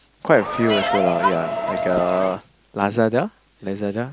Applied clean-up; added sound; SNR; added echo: none; Crowd; 1 dB; none.